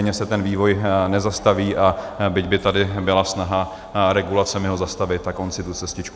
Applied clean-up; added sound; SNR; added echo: none; none; none; none.